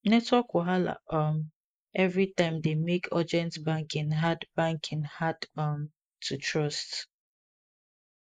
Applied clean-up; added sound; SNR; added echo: neural mask model Resemble Enhance denoiser.